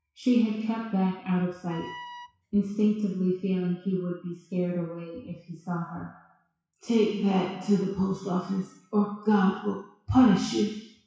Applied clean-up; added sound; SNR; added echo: classical method WPE with log-MMSE.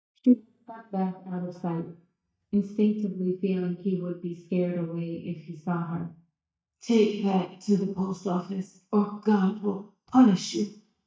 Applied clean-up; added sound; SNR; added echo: neural mask model DeepFilterNet 3.